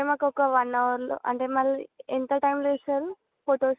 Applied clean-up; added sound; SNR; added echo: none; none; none; none.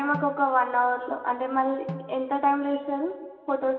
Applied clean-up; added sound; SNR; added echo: none; Snare drum; 17 dB; reverberation time 1.7 s.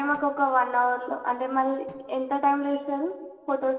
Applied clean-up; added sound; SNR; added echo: neural separator model SepFormer DNS4.